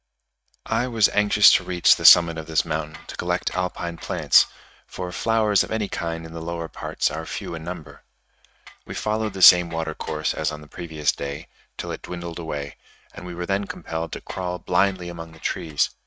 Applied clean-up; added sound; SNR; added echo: neural mask model RNNoise.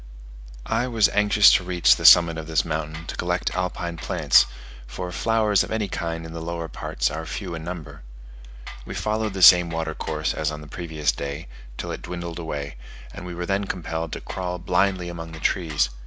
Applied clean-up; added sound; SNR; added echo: none; Tools; 18 dB; none.